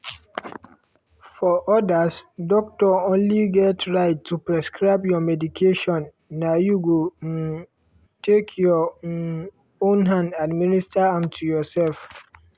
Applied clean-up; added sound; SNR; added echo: none; none; none; none.